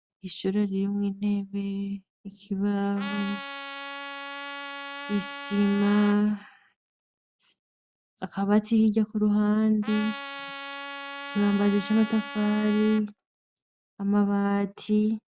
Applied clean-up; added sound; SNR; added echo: none; Trumpet; 11 dB; none.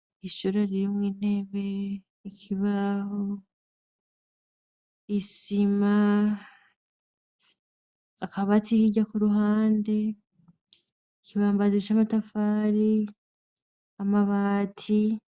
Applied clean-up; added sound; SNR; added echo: none; none; none; none.